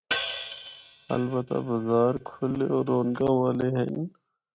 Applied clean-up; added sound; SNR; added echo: neural mask model RNNoise.